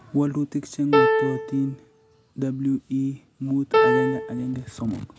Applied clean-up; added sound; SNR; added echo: none; Piano; -4 dB; none.